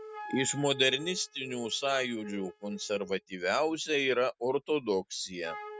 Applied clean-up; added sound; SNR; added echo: neural mask model RNNoise.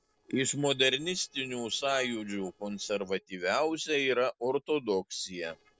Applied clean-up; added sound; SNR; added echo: neural separator model SepFormer DNS4.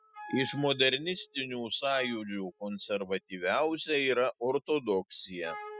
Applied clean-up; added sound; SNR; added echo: classical method spectral subtraction.